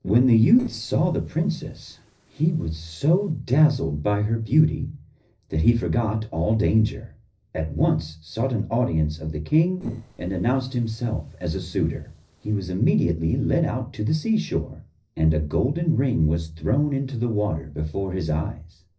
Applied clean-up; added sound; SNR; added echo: neural separator model SepFormer DNS4.